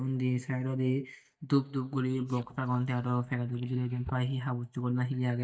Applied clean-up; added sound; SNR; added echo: neural mask model DeepFilterNet 3.